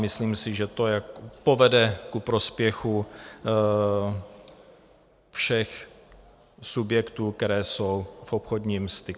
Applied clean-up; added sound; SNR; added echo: none; none; none; none.